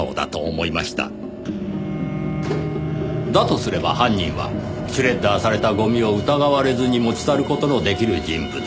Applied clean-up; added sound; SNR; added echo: none; Bowed string instrument; 13 dB; none.